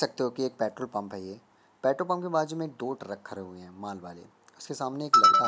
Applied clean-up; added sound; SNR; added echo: none; none; none; none.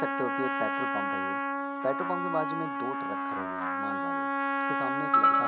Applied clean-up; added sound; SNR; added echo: none; Trumpet; -1 dB; none.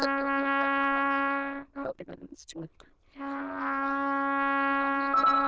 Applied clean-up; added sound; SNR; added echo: neural diffusion model UNIVERSE++.